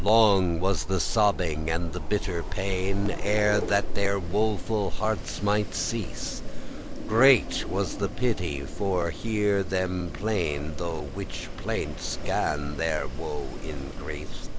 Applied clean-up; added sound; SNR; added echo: none; Wind; 2 dB; none.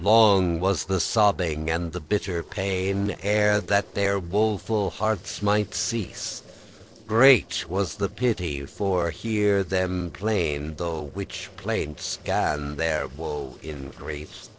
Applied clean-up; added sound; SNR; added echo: neural separator model SepFormer DNS4.